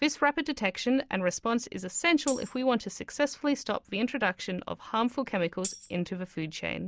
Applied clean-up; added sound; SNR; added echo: none; Tambourine; 15 dB; none.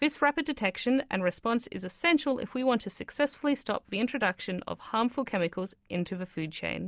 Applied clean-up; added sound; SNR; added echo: none; none; none; none.